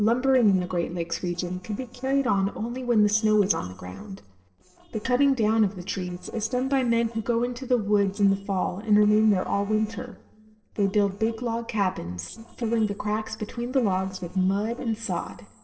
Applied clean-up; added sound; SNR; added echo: neural separator model SepFormer DNS4.